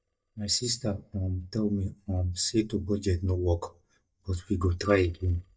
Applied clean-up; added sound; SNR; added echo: neural mask model DeepFilterNet 3.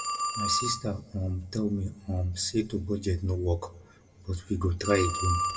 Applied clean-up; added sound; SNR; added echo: none; Telephone; 6 dB; reverberation time 0.3 s.